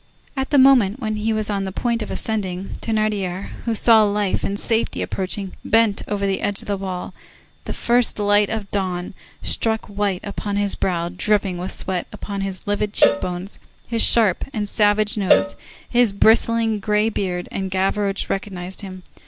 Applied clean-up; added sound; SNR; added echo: none; Cowbell; 5 dB; none.